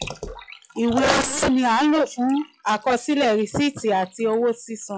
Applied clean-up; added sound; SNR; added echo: classical method log-MMSE.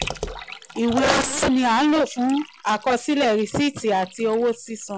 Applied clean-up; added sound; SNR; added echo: none; Liquid; 15 dB; none.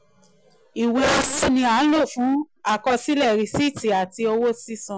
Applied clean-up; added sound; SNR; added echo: none; none; none; none.